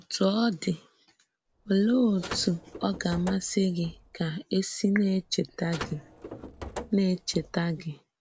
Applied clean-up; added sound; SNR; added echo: none; Car; 14 dB; none.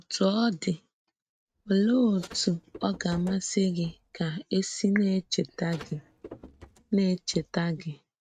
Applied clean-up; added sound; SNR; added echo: neural mask model RNNoise.